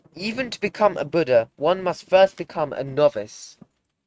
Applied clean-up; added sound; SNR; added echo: neural mask model RNNoise.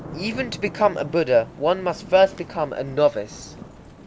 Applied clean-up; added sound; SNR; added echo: none; Thunder / Rain; 16 dB; none.